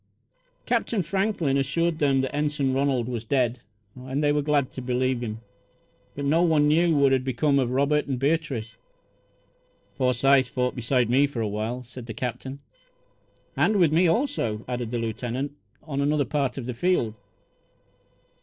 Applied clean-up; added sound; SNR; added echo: neural separator model SepFormer DNS4.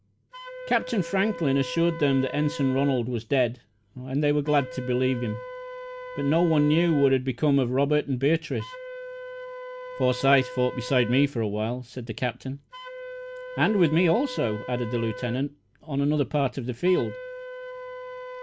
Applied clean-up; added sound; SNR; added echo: none; Wind instrument, woodwind instrument; 13 dB; none.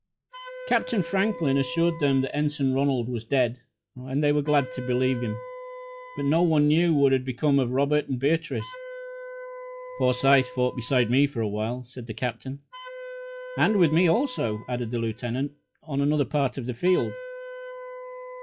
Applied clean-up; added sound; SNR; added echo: classical method log-MMSE.